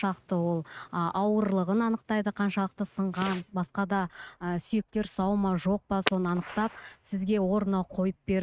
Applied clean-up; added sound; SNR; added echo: neural mask model RNNoise.